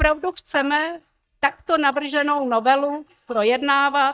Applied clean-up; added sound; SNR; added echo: neural mask model DeepFilterNet 3.